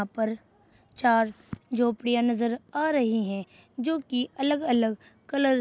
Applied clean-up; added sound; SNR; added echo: none; none; none; none.